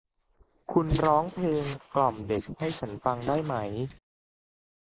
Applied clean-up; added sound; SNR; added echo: neural mask model Resemble Enhance denoiser.